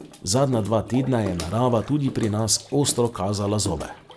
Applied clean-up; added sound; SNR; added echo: none; Bathtub (filling or washing) / Water / Splash, splatter; 15 dB; none.